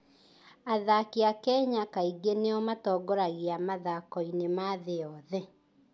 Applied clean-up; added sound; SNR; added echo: none; none; none; none.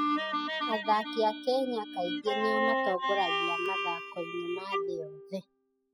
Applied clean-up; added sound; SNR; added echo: classical method spectral subtraction.